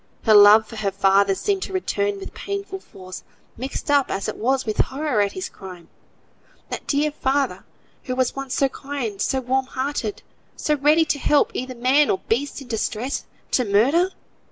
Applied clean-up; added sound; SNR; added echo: none; none; none; none.